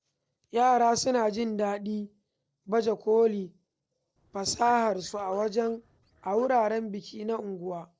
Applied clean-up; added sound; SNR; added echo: neural separator model SepFormer DNS4.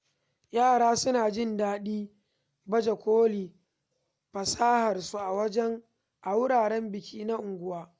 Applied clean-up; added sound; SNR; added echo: none; none; none; none.